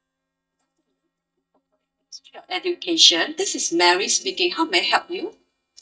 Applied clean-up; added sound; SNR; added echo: neural mask model DeepFilterNet 3.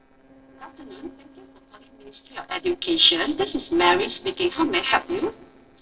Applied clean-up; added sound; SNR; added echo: neural separator model SepFormer DNS4.